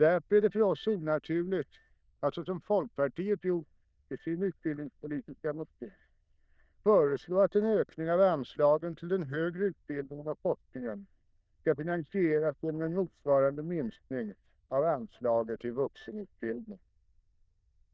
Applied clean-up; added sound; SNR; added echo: neural diffusion model UNIVERSE++.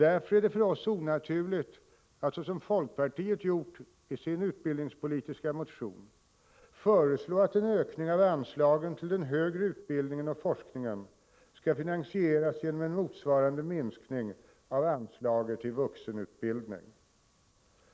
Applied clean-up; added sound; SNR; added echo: none; none; none; none.